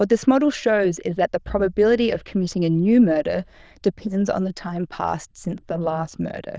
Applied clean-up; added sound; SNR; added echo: neural diffusion model UNIVERSE++.